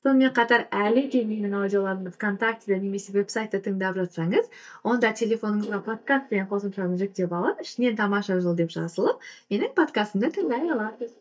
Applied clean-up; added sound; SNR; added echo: neural mask model DeepFilterNet 3.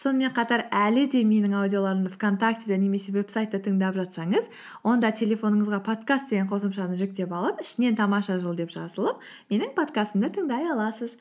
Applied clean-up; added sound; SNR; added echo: none; none; none; none.